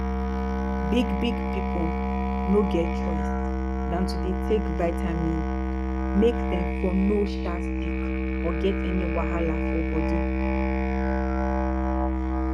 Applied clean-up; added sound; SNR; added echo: neural mask model RNNoise.